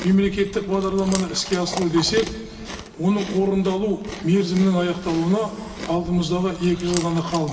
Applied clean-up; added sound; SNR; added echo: none; Chewing, mastication; 13 dB; reverberation time 2.3 s.